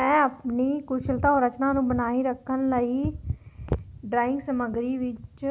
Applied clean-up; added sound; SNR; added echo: none; none; none; none.